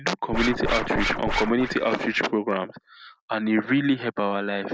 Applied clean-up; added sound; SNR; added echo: none; Scratching (performance technique); 4 dB; none.